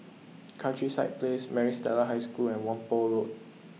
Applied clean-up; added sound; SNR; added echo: none; none; none; none.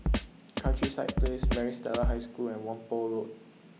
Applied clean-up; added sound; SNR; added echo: none; Drum kit; -3 dB; none.